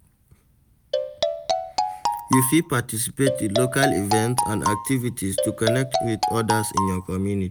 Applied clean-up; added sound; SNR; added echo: none; Marimba, xylophone; 2 dB; none.